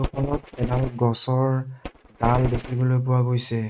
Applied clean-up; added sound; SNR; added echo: neural mask model RNNoise.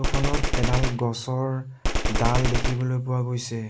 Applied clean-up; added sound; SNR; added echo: none; Gunshot, gunfire; -1 dB; none.